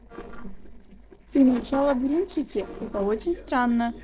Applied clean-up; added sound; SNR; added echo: neural separator model SepFormer DNS4.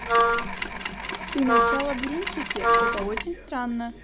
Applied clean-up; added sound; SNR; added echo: none; Mechanisms + Wind instrument, woodwind instrument; -4 dB; none.